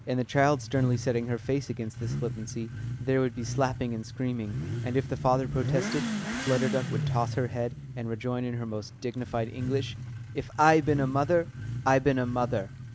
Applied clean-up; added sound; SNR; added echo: none; Motorcycle / Accelerating, revving, vroom; 6 dB; none.